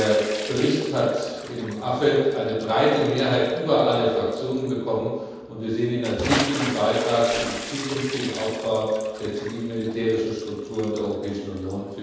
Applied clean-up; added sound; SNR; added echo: none; Bathtub (filling or washing) / Splash, splatter; 12 dB; reverberation time 1.2 s.